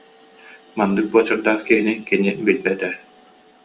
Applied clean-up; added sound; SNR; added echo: none; none; none; none.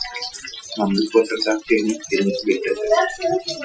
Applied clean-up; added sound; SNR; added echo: classical method Wiener filter.